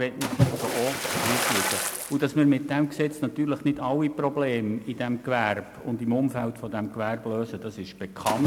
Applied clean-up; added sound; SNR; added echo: none; Splash, splatter; 5 dB; none.